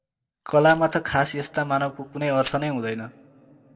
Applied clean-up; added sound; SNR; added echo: neural separator model SepFormer DNS4.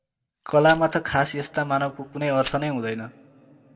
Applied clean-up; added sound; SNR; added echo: none; Glass; 16 dB; reverberation time 1.2 s.